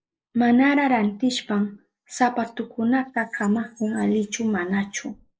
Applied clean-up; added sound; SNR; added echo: neural mask model Resemble Enhance denoiser.